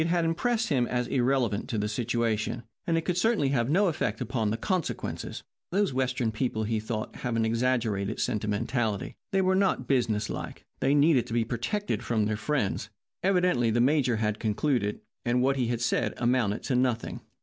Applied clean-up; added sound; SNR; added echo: none; none; none; none.